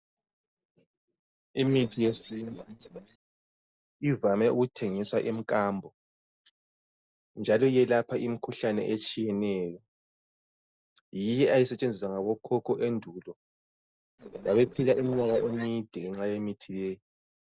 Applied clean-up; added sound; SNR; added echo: neural separator model SepFormer DNS4.